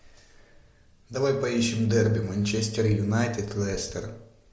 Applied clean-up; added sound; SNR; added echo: none; none; none; none.